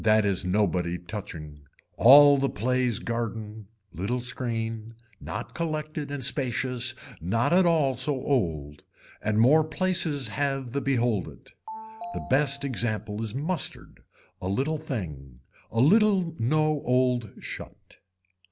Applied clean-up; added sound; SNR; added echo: none; Telephone; 16 dB; none.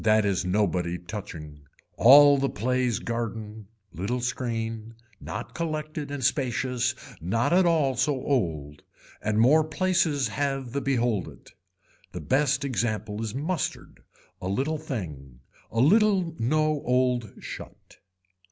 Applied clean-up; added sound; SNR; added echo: none; none; none; none.